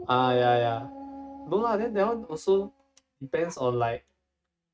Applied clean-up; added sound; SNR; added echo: neural mask model RNNoise.